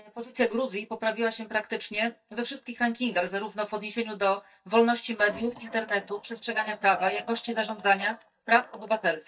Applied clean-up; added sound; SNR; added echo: neural mask model DeepFilterNet 3.